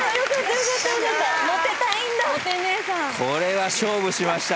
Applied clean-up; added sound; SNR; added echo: none; Growling; 18 dB; none.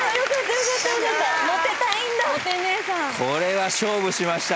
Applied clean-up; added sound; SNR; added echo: none; none; none; none.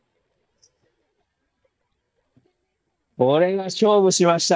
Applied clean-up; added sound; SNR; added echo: neural mask model DeepFilterNet 3.